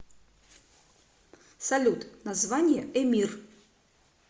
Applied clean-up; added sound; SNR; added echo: none; none; none; none.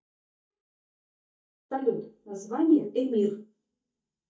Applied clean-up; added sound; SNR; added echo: neural mask model DeepFilterNet 3.